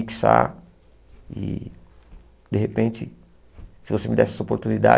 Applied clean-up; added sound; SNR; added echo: none; none; none; none.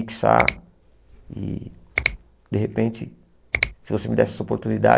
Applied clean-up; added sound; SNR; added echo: neural mask model Resemble Enhance denoiser.